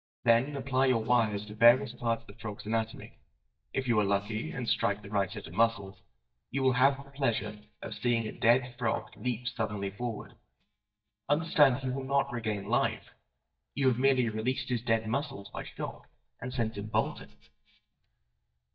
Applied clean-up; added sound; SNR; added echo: neural mask model DeepFilterNet 3.